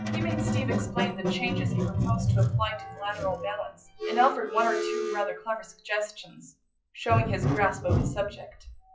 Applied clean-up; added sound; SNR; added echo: classical method WPE with log-MMSE.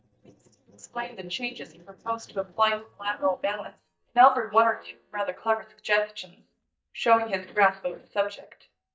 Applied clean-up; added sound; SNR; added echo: neural mask model DeepFilterNet 3.